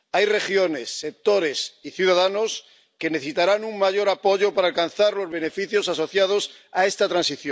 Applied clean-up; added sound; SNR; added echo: none; none; none; none.